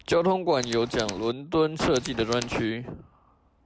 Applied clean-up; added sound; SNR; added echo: none; Tools; 12 dB; none.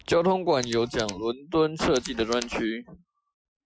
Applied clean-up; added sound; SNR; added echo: classical method Wiener filter.